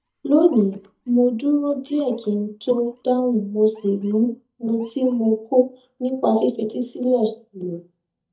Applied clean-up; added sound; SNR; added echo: neural mask model DeepFilterNet 3.